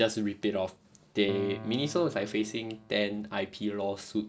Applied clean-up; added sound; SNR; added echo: none; Piano; 16 dB; none.